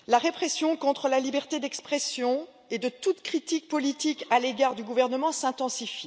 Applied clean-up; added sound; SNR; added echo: none; none; none; none.